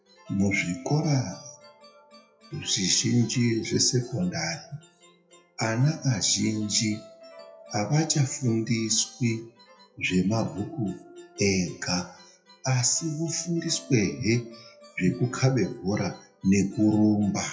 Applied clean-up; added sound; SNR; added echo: classical method WPE with log-MMSE.